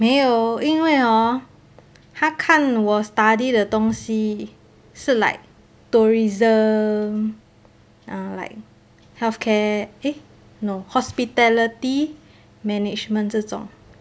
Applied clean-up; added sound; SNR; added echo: none; none; none; none.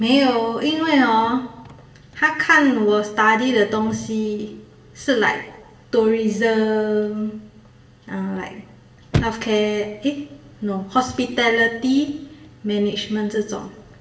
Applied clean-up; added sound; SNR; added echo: none; Chirp, tweet / Slam / Car; 17 dB; reverberation time 0.7 s.